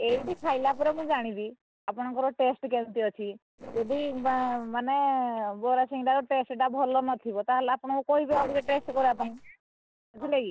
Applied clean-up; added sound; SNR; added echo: neural separator model SepFormer DNS4.